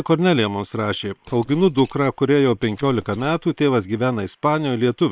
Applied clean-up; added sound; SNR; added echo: neural separator model SepFormer WHAM!.